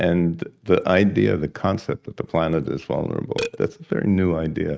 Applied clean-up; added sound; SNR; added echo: neural mask model RNNoise.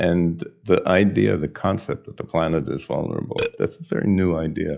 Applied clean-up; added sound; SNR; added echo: classical method log-MMSE.